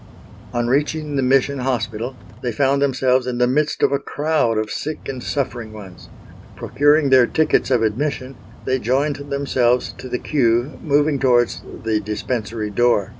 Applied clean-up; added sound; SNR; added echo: none; Mechanical fan; 19 dB; none.